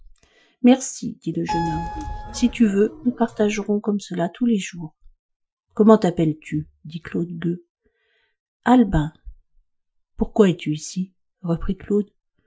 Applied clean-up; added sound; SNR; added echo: classical method Wiener filter.